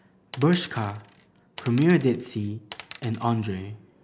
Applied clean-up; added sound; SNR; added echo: none; Coin (dropping); 20 dB; none.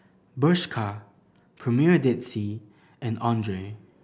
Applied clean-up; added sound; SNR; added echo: none; none; none; none.